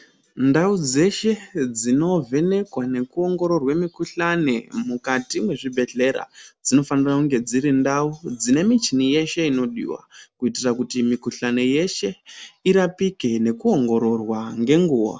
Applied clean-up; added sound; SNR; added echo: none; none; none; none.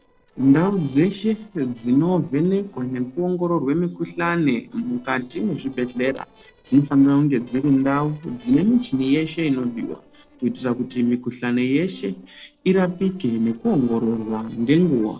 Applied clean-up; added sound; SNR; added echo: neural separator model SepFormer DNS4.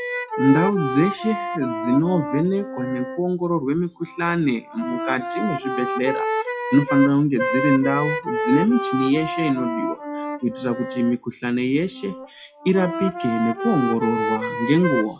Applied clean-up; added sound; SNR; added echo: classical method WPE with log-MMSE.